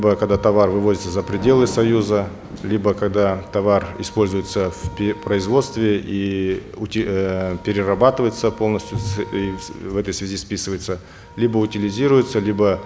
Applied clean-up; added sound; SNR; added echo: none; Thunder + Wind instrument, woodwind instrument; 18 dB; none.